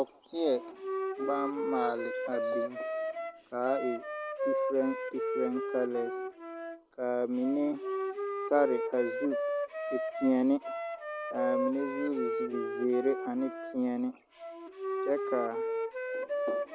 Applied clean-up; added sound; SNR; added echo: none; Wind instrument, woodwind instrument; 2 dB; none.